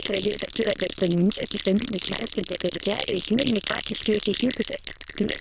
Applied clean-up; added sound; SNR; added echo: neural diffusion model UNIVERSE++.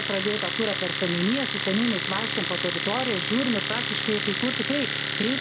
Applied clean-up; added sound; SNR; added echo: none; Domestic sounds, home sounds; 0 dB; none.